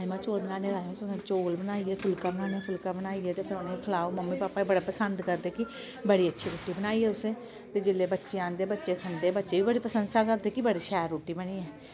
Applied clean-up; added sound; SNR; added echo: none; none; none; none.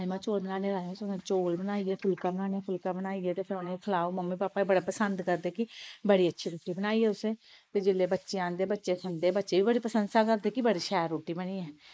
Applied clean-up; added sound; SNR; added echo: neural mask model Resemble Enhance denoiser.